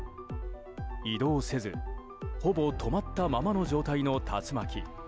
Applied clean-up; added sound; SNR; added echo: none; none; none; none.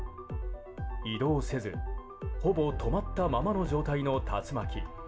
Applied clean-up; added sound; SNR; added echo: none; none; none; reverberation time 0.2 s.